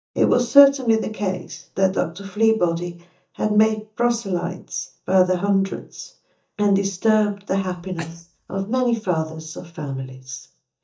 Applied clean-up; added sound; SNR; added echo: neural mask model DeepFilterNet 3.